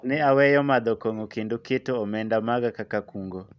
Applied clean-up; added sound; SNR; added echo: none; none; none; none.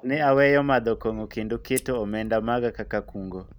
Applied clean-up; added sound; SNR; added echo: none; Scissors; 18 dB; none.